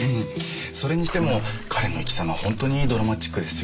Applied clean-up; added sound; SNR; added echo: none; Splash, splatter; 5 dB; none.